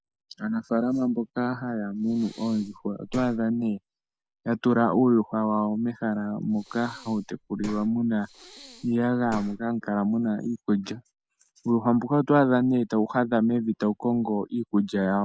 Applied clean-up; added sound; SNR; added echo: none; Breathing; 18 dB; none.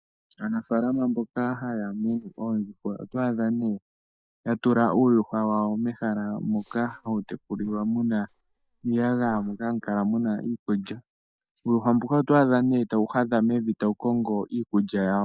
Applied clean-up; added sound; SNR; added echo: neural mask model DeepFilterNet 3.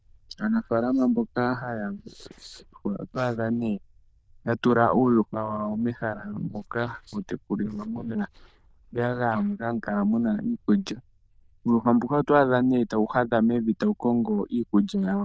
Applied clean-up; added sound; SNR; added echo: neural diffusion model UNIVERSE++.